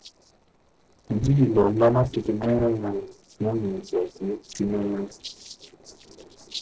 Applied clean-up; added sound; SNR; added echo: neural separator model SepFormer DNS4.